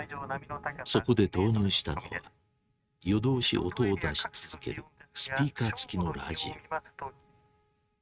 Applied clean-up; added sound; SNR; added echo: neural mask model RNNoise.